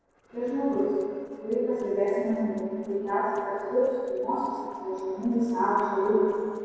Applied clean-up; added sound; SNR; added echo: neural separator model SepFormer DNS4.